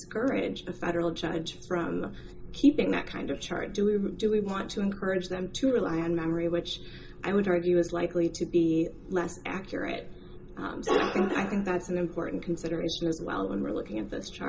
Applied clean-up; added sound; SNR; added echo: none; none; none; reverberation time 0.2 s.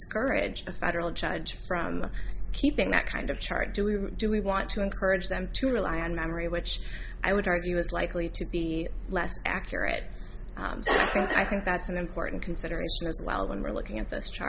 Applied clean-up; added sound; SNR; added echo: none; none; none; none.